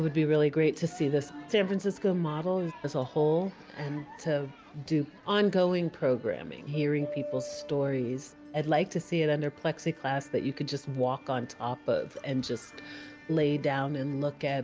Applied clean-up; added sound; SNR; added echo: none; none; none; none.